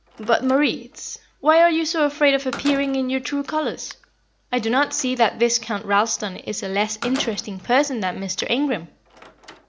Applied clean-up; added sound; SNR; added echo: none; Slam; 19 dB; none.